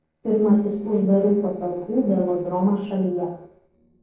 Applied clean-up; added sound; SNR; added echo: neural separator model SepFormer DNS4.